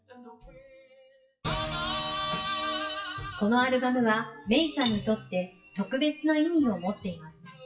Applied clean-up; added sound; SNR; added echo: classical method WPE with log-MMSE.